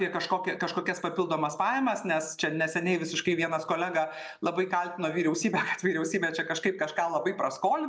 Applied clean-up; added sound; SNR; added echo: none; none; none; none.